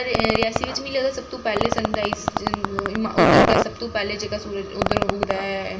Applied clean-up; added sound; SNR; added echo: none; Fart; -3 dB; reverberation time 1.7 s.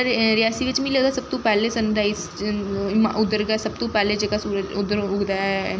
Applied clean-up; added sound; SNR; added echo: none; none; none; none.